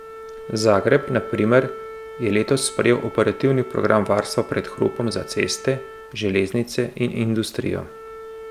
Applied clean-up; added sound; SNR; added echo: none; Wind instrument, woodwind instrument; 15 dB; none.